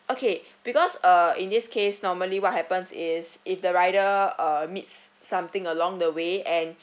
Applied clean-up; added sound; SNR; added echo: none; none; none; none.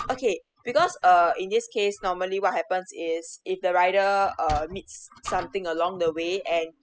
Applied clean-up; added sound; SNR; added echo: classical method spectral subtraction.